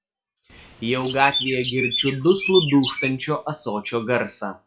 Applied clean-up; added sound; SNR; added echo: classical method WPE with log-MMSE.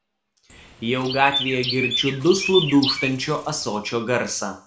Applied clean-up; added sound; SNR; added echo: none; Chirp, tweet; 5 dB; reverberation time 0.4 s.